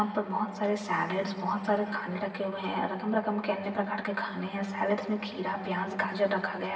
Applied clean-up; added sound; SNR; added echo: none; none; none; reverberation time 2.1 s.